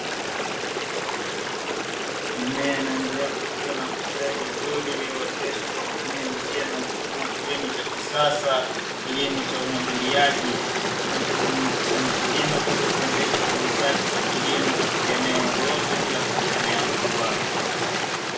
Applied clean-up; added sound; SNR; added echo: none; Stream; -4 dB; reverberation time 0.5 s.